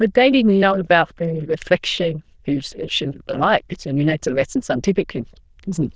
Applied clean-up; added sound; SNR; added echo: neural diffusion model UNIVERSE++.